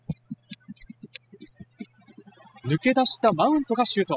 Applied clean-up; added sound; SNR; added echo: classical method spectral subtraction.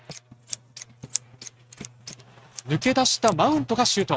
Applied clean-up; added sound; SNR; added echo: neural mask model RNNoise.